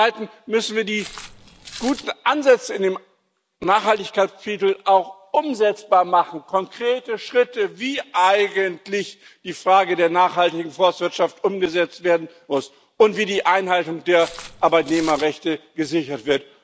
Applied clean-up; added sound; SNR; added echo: none; Walk, footsteps; 16 dB; none.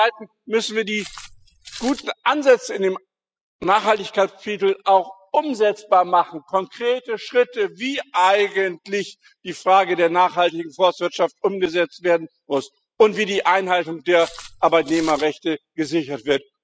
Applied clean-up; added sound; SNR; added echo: classical method spectral subtraction.